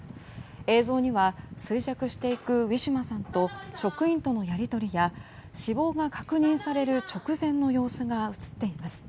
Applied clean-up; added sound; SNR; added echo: none; none; none; none.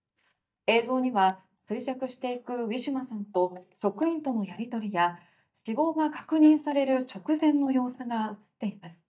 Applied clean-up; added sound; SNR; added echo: neural mask model DeepFilterNet 3.